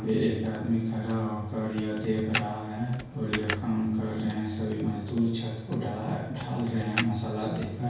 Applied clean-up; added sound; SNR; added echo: none; Computer keyboard; 11 dB; reverberation time 0.6 s.